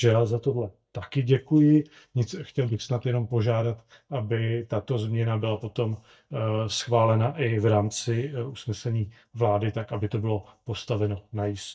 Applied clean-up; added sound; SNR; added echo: neural mask model DeepFilterNet 3.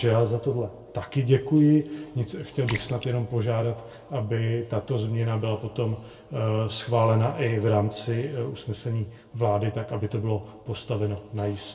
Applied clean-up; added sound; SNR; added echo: none; Splash, splatter; 16 dB; reverberation time 0.2 s.